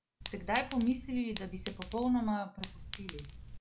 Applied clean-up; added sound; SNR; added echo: none; Chink, clink; 0 dB; none.